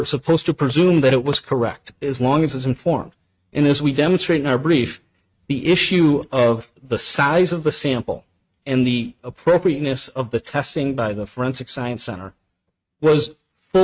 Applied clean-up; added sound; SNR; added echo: neural mask model RNNoise.